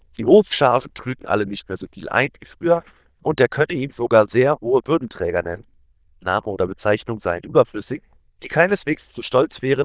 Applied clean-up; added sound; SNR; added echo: neural diffusion model UNIVERSE++.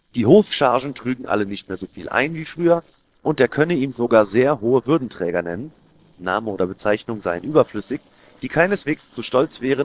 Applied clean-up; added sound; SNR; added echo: neural separator model SepFormer DNS4.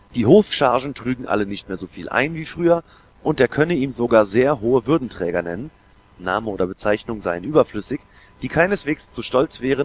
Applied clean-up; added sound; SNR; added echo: none; none; none; none.